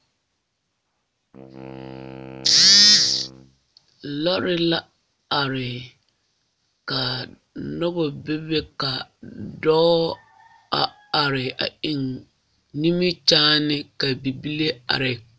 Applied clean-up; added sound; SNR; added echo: none; Wind instrument, woodwind instrument; 17 dB; none.